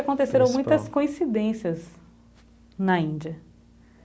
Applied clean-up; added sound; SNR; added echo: none; none; none; none.